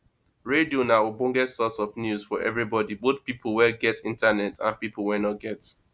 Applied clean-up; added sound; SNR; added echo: none; none; none; none.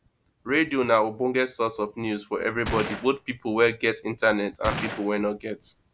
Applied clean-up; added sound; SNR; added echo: none; Gunshot, gunfire; 9 dB; none.